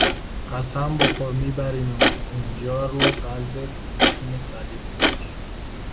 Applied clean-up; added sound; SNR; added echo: none; Clock; -4 dB; none.